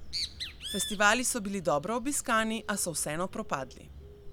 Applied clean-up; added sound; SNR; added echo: none; Bird; 10 dB; none.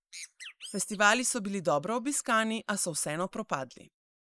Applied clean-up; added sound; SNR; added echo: neural mask model Resemble Enhance denoiser.